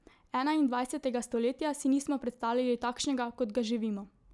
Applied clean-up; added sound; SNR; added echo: none; none; none; none.